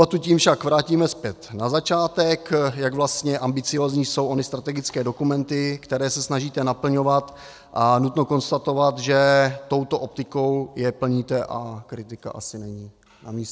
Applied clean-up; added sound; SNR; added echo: none; none; none; none.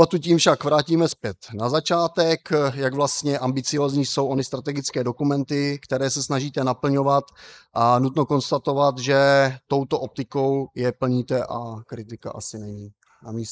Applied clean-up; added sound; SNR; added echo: neural mask model Resemble Enhance denoiser.